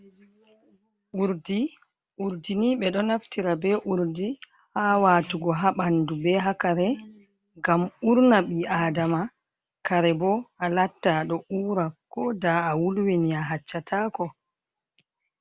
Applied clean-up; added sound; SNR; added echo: none; none; none; none.